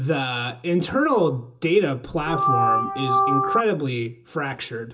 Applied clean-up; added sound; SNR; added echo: none; Organ; -3 dB; reverberation time 0.2 s.